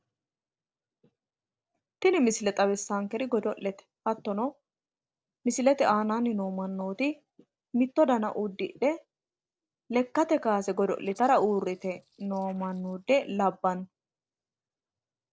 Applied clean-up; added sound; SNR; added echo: neural separator model SepFormer DNS4.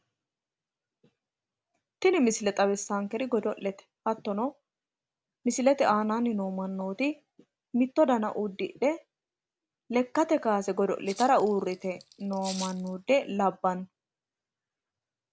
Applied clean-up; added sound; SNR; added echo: none; Rattle (instrument); 15 dB; none.